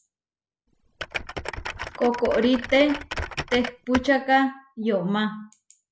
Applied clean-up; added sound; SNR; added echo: none; Typing; 9 dB; none.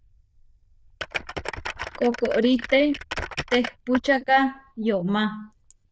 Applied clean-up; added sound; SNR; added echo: neural diffusion model UNIVERSE++.